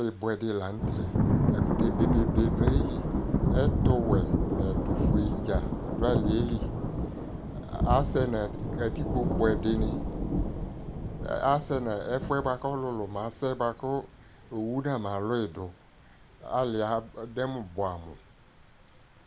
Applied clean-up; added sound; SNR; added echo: none; Thunder / Rain; -2 dB; none.